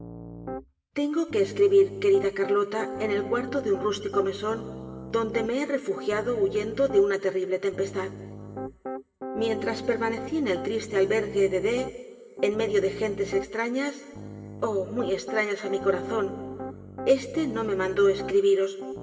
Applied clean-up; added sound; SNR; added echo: none; Piano; 11 dB; reverberation time 2.0 s.